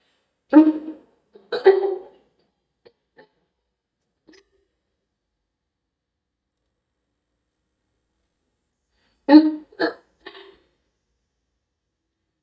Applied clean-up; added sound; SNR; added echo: neural mask model DeepFilterNet 3.